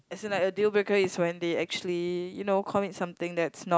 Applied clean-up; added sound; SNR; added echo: none; none; none; none.